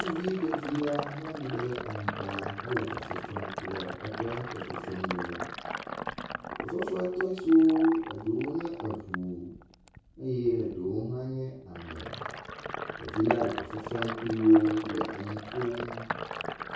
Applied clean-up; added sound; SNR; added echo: none; Sink (filling or washing); 7 dB; reverberation time 0.6 s.